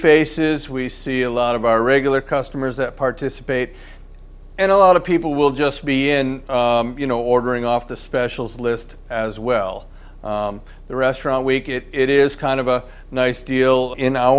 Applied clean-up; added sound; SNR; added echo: none; Engine; 20 dB; none.